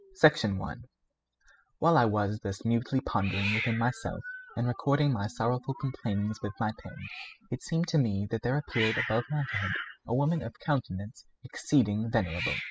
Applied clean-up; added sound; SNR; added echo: classical method spectral subtraction.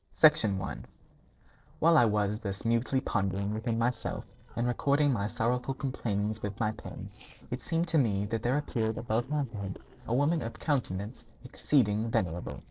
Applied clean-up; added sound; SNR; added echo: neural separator model SepFormer DNS4.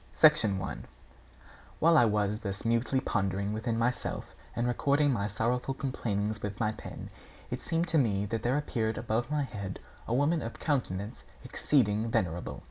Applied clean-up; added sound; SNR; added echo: none; none; none; none.